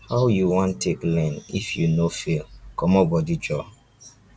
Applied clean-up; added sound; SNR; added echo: none; none; none; none.